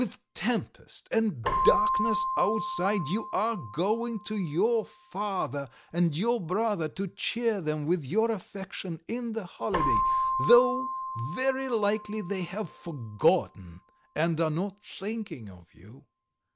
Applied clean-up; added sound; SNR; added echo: none; Keyboard (musical); 6 dB; none.